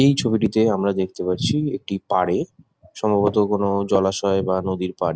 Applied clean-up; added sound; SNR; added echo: none; Tap; 10 dB; none.